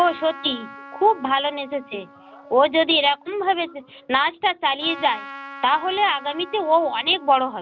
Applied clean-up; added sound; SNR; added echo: none; Trumpet; 19 dB; none.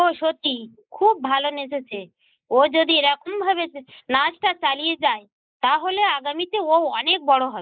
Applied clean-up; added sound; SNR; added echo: neural mask model Resemble Enhance denoiser.